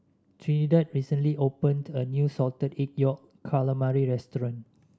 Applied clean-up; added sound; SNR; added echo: none; none; none; none.